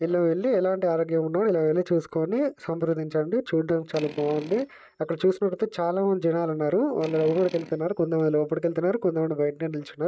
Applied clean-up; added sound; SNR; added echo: neural mask model RNNoise.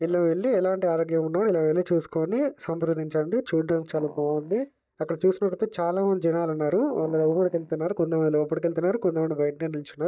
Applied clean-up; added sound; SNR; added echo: neural mask model DeepFilterNet 3.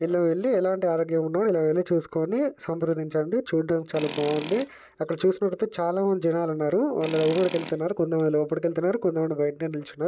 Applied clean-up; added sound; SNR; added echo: none; Tools; 13 dB; none.